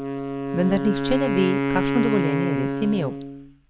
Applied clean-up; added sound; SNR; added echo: none; Wind instrument, woodwind instrument; 1 dB; none.